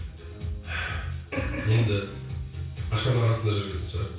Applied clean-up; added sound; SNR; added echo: none; none; none; reverberation time 0.6 s.